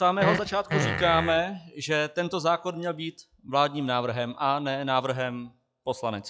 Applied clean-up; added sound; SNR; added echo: classical method log-MMSE.